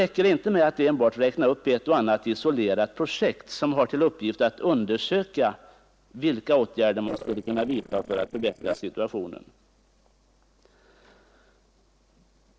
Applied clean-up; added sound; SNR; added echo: neural separator model SepFormer DNS4.